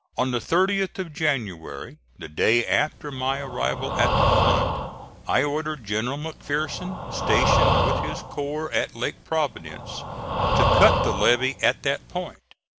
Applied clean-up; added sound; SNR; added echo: none; Breathing; -1 dB; none.